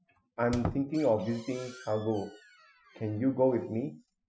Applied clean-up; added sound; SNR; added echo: classical method Wiener filter.